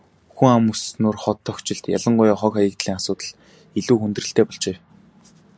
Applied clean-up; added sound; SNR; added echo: none; none; none; none.